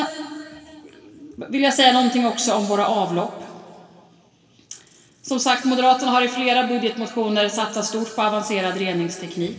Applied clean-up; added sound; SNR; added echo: none; none; none; reverberation time 2.3 s.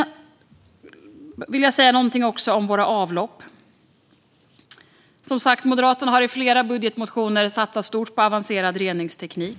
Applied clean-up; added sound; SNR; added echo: none; none; none; none.